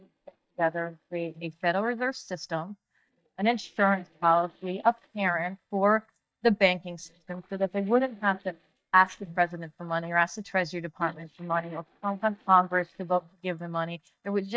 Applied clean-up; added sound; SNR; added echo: neural mask model DeepFilterNet 3.